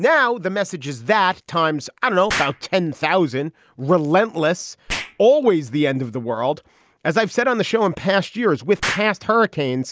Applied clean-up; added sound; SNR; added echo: none; Explosion; 15 dB; none.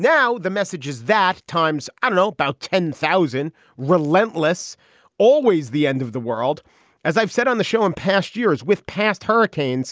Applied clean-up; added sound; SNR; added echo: none; none; none; none.